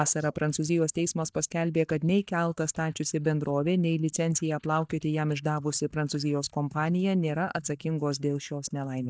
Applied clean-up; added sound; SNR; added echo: neural mask model DeepFilterNet 3.